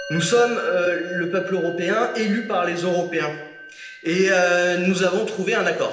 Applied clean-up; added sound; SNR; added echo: none; Musical instrument; 15 dB; reverberation time 0.8 s.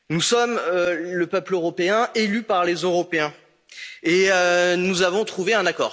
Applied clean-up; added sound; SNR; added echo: none; none; none; none.